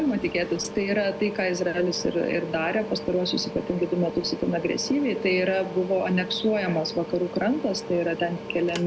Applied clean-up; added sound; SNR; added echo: none; Mechanical fan; 11 dB; none.